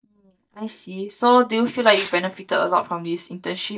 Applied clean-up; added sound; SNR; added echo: neural mask model DeepFilterNet 3.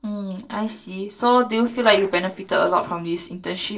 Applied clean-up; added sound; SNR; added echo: neural separator model SepFormer DNS4.